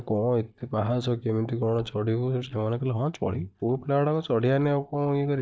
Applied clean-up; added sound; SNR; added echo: neural mask model DeepFilterNet 3.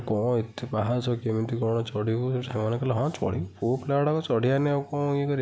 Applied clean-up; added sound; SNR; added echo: none; none; none; none.